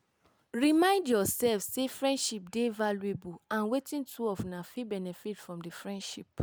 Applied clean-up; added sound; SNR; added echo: none; none; none; none.